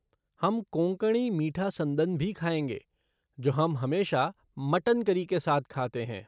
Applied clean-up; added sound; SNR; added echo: none; none; none; none.